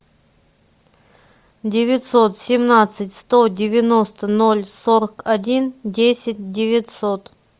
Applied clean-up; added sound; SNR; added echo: none; none; none; none.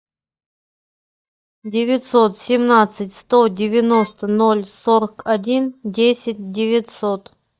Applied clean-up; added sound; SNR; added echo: neural mask model DeepFilterNet 3.